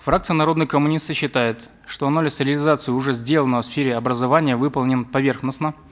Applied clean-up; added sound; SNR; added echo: none; none; none; none.